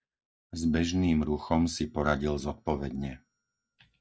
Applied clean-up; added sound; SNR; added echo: neural mask model DeepFilterNet 3.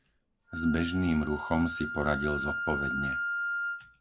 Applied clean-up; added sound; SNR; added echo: none; Wind instrument, woodwind instrument; 4 dB; none.